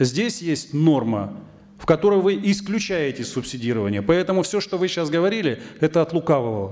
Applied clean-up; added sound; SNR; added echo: none; none; none; none.